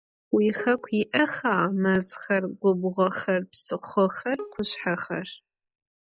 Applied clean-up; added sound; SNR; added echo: classical method log-MMSE.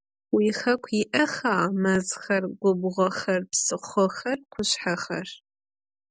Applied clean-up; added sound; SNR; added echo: none; none; none; none.